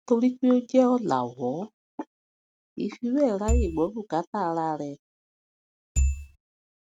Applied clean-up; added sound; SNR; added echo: neural mask model RNNoise.